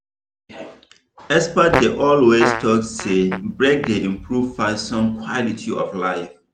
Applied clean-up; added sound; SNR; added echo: none; Fart; 8 dB; none.